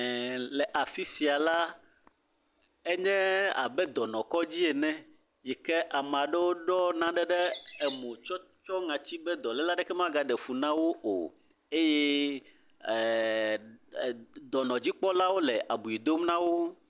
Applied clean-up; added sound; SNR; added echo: none; Bird; 11 dB; none.